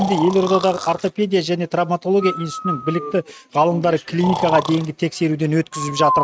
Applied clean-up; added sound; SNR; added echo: neural mask model RNNoise.